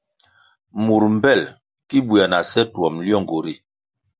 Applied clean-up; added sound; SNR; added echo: none; none; none; none.